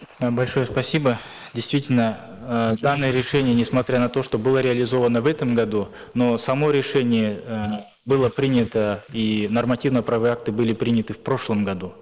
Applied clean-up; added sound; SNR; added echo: neural mask model Resemble Enhance denoiser.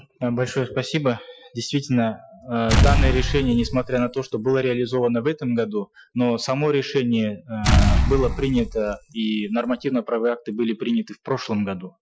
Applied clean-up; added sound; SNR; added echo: classical method Wiener filter.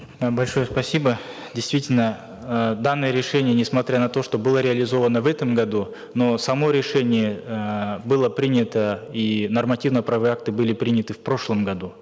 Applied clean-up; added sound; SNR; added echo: none; none; none; none.